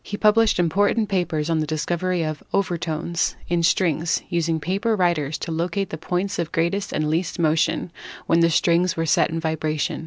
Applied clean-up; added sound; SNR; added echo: none; none; none; none.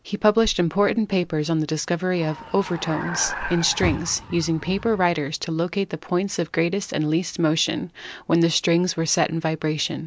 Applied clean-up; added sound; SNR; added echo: none; Vehicle; 9 dB; none.